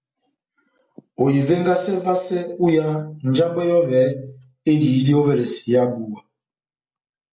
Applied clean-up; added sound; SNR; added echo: none; none; none; none.